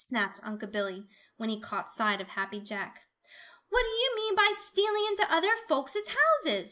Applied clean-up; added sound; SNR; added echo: neural mask model Resemble Enhance denoiser.